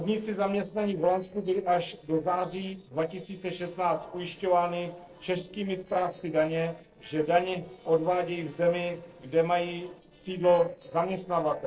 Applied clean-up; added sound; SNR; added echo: neural separator model SepFormer DNS4.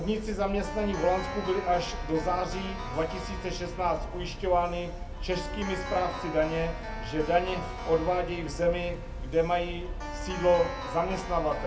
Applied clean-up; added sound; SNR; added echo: none; Keyboard (musical); 6 dB; reverberation time 0.3 s.